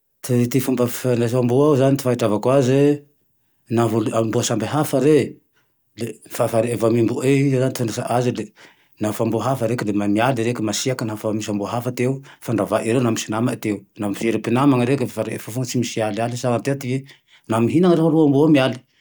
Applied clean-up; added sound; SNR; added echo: none; none; none; none.